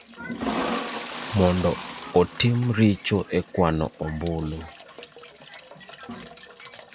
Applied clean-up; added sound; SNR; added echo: none; Toilet flush; 10 dB; none.